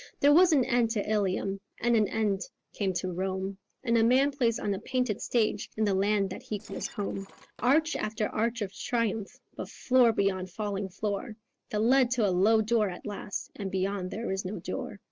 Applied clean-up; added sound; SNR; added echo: neural separator model SepFormer DNS4.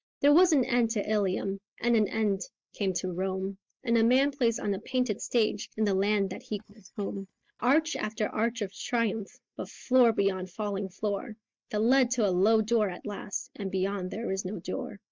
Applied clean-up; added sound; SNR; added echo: neural mask model DeepFilterNet 3.